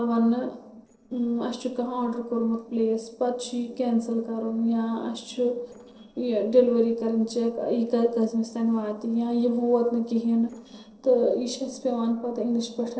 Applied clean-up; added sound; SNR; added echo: neural separator model SepFormer DNS4.